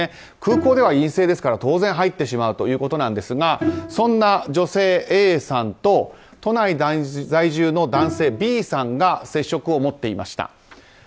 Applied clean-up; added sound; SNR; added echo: none; Bowed string instrument; 11 dB; none.